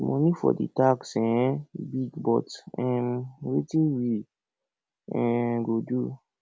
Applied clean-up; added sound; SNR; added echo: none; none; none; none.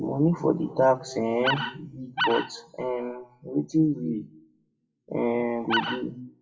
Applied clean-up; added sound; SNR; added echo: classical method WPE with log-MMSE.